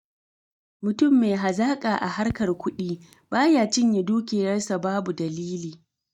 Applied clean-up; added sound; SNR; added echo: neural mask model DeepFilterNet 3.